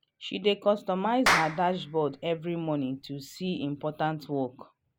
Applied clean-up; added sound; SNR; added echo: none; Clapping; 4 dB; none.